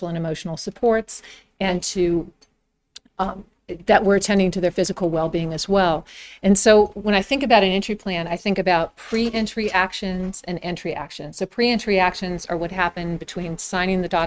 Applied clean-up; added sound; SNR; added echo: neural mask model RNNoise.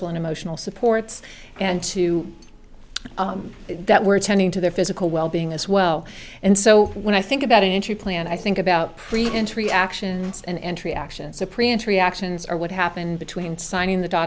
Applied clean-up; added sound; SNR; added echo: none; none; none; none.